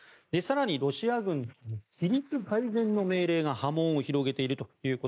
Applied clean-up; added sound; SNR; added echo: neural mask model Resemble Enhance denoiser.